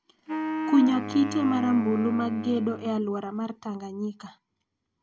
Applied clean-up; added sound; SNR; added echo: none; Wind instrument, woodwind instrument; 7 dB; none.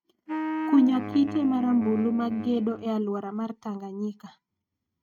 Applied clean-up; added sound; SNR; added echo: neural mask model RNNoise.